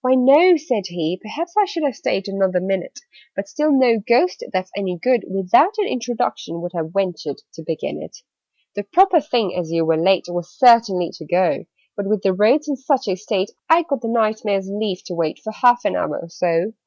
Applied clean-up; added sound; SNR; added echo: none; none; none; none.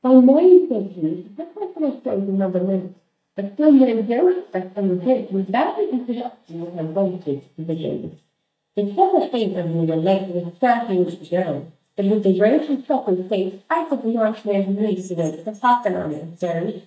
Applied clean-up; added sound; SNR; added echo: neural mask model DeepFilterNet 3.